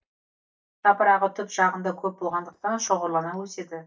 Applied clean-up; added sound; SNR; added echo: neural mask model DeepFilterNet 3.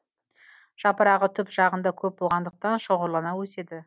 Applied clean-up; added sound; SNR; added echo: none; none; none; none.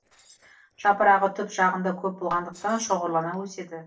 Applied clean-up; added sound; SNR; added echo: neural separator model SepFormer DNS4.